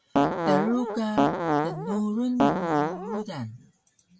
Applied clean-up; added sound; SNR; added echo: none; Fart; -5 dB; none.